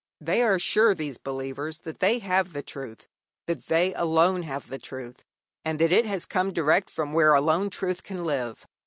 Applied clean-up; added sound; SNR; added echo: none; none; none; none.